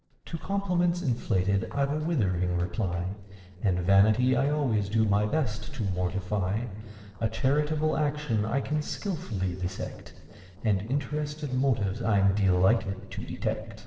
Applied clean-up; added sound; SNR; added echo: neural separator model SepFormer DNS4.